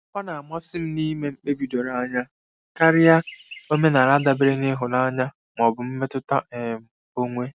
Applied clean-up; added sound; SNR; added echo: none; Chirp, tweet; 19 dB; none.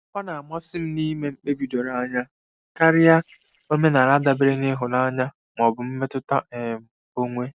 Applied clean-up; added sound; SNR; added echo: neural separator model SepFormer DNS4.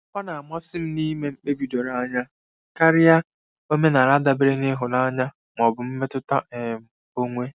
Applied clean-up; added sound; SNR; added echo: none; none; none; none.